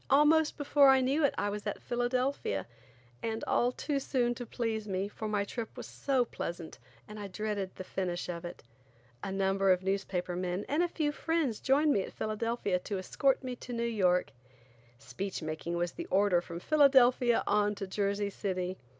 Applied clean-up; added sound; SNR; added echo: none; none; none; none.